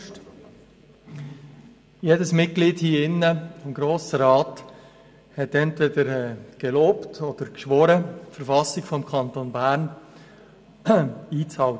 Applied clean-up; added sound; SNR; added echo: none; none; none; reverberation time 0.5 s.